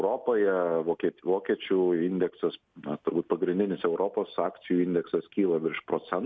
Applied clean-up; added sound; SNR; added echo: none; none; none; none.